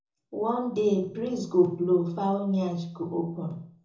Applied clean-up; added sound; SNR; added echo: none; none; none; reverberation time 0.6 s.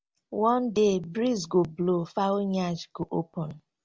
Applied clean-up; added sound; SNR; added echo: none; none; none; none.